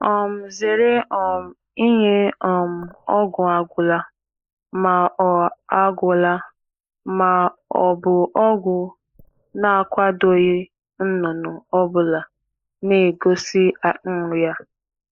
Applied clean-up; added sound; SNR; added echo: neural mask model Resemble Enhance denoiser.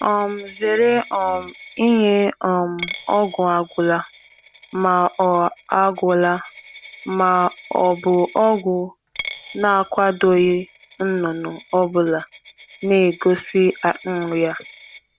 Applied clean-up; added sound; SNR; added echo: none; Coin (dropping); 17 dB; none.